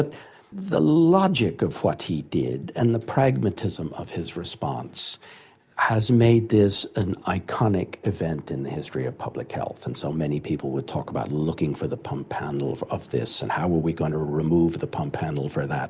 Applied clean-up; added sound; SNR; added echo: none; none; none; none.